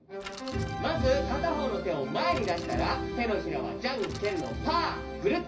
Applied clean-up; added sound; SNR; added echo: none; Bicycle; 18 dB; reverberation time 0.4 s.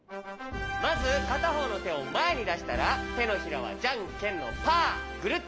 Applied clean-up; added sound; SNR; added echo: none; none; none; none.